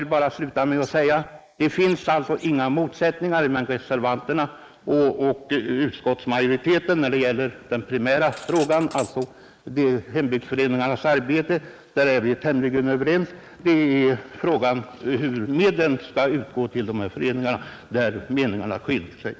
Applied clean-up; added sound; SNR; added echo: neural mask model Resemble Enhance denoiser.